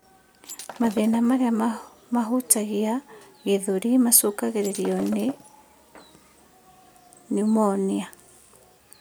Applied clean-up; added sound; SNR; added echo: none; Shatter; 16 dB; none.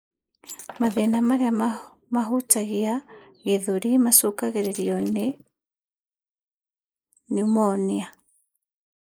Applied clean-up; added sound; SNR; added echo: neural mask model Resemble Enhance denoiser.